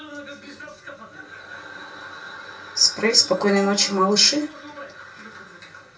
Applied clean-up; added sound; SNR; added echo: none; Bell; 17 dB; reverberation time 0.2 s.